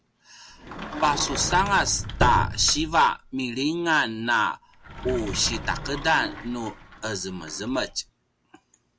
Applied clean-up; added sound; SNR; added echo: none; Sliding door; 8 dB; none.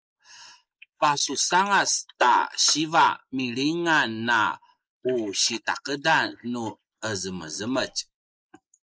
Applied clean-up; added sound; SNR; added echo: neural mask model Resemble Enhance denoiser.